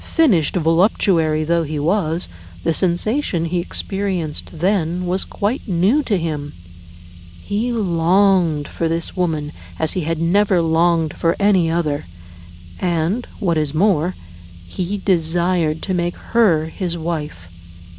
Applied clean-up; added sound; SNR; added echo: none; Car; 17 dB; none.